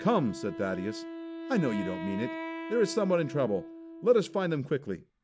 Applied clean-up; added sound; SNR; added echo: none; Wind instrument, woodwind instrument; 11 dB; none.